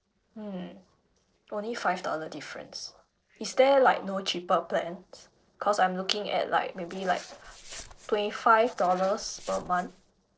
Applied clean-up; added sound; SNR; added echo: neural separator model SepFormer DNS4.